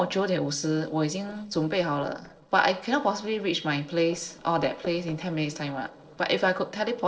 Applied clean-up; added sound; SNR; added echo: neural separator model SepFormer DNS4.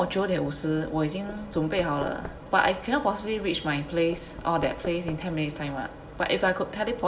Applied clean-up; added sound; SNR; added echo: none; Knock / Wood; 17 dB; reverberation time 0.8 s.